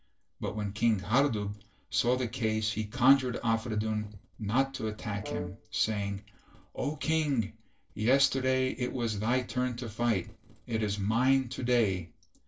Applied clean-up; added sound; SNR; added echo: neural separator model SepFormer DNS4.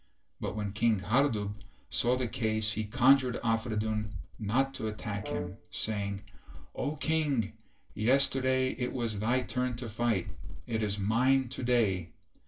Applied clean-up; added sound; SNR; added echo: none; Brass instrument; 13 dB; reverberation time 0.2 s.